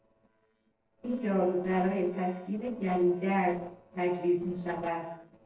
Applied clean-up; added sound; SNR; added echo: neural separator model SepFormer DNS4.